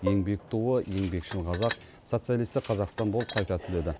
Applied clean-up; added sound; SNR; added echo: none; Tools + Bowed string instrument; 12 dB; none.